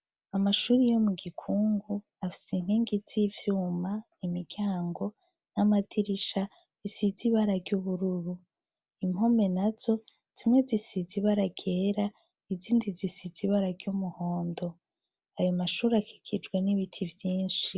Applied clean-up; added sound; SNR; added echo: none; none; none; none.